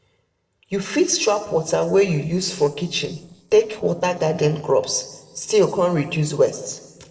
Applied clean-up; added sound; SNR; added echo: neural separator model SepFormer DNS4.